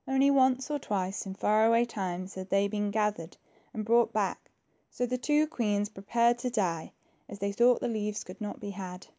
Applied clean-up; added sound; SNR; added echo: none; none; none; none.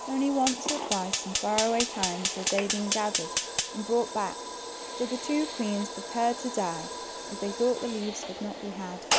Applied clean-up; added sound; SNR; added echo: none; Fire; 3 dB; none.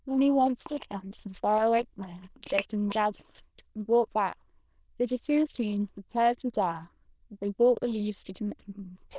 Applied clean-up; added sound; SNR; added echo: neural diffusion model UNIVERSE++.